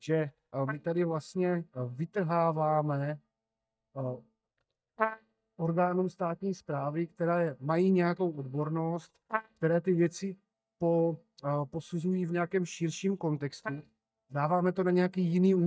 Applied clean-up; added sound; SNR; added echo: neural mask model DeepFilterNet 3.